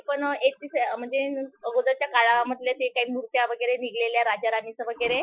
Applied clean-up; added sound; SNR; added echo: classical method Wiener filter.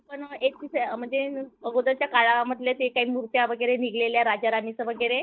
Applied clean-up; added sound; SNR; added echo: neural mask model DeepFilterNet 3.